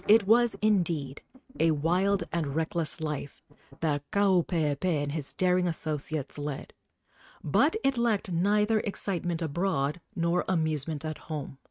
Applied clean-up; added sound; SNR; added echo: neural mask model RNNoise.